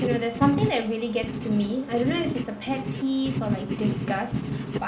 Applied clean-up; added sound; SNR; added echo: none; Writing; 3 dB; reverberation time 0.4 s.